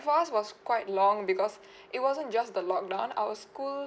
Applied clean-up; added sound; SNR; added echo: none; none; none; none.